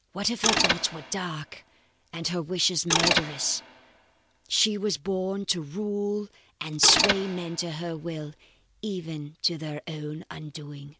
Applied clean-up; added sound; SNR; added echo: none; Mechanisms; 0 dB; none.